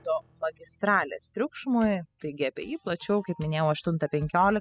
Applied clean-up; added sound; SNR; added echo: classical method spectral subtraction.